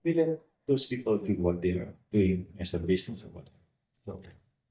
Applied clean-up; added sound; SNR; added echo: neural mask model DeepFilterNet 3.